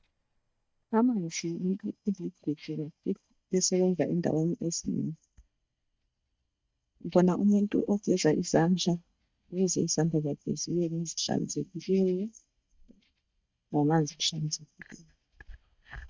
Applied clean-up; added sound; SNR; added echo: neural mask model DeepFilterNet 3.